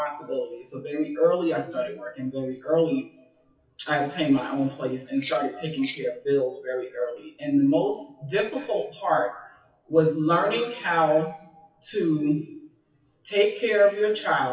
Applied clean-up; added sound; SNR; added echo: classical method WPE with log-MMSE.